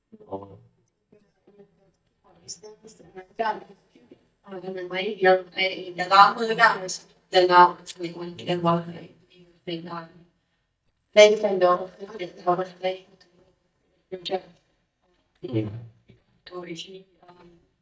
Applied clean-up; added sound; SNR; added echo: neural mask model DeepFilterNet 3.